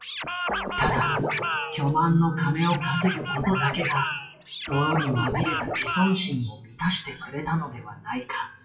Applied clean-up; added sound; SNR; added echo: classical method WPE with log-MMSE.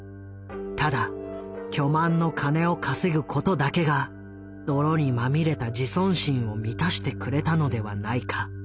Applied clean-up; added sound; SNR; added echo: none; none; none; none.